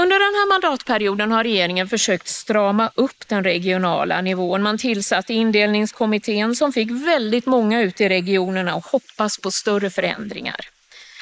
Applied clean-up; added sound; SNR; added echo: neural mask model Resemble Enhance denoiser.